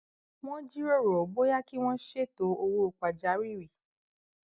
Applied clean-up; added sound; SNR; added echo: none; none; none; none.